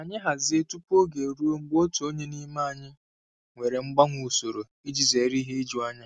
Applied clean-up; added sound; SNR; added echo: none; none; none; none.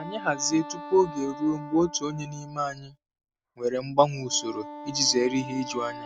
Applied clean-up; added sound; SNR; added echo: none; Wind instrument, woodwind instrument; 14 dB; none.